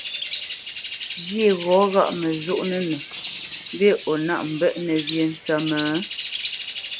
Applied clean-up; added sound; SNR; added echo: none; Bird; -1 dB; none.